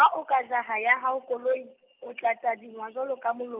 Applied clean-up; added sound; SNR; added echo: none; none; none; none.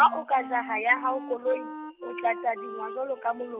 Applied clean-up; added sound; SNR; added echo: none; Wind instrument, woodwind instrument; 12 dB; none.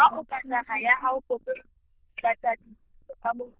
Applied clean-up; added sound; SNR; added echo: neural diffusion model UNIVERSE++.